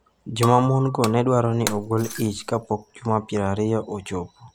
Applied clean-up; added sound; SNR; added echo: none; Shatter; 12 dB; none.